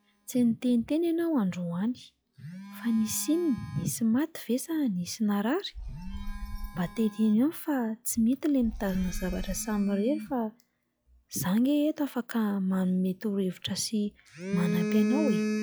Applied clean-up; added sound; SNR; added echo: classical method log-MMSE.